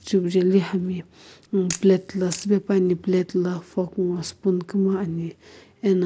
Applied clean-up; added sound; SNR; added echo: none; Camera; 16 dB; none.